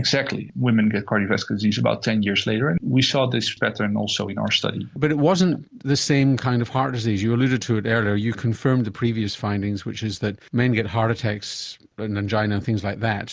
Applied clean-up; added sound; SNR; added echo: none; none; none; none.